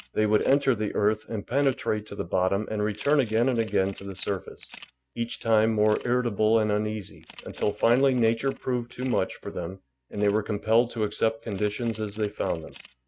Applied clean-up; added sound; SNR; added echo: neural mask model RNNoise.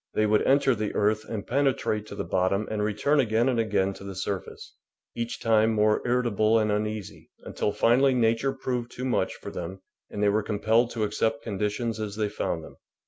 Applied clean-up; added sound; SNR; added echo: none; none; none; none.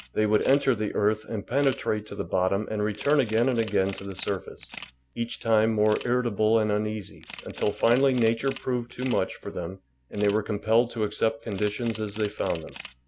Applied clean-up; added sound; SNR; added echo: none; Camera; 18 dB; none.